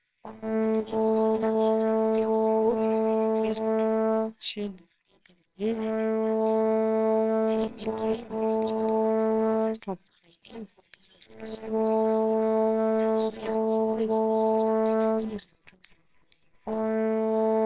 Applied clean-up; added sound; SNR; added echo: neural separator model SepFormer WHAMR!.